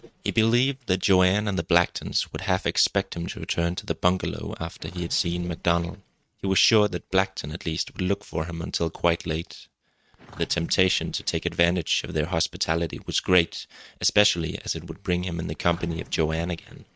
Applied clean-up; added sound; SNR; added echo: neural mask model RNNoise.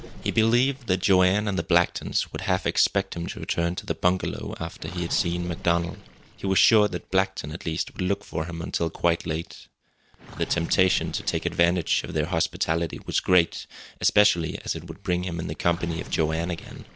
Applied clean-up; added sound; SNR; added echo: none; Gurgling; 20 dB; none.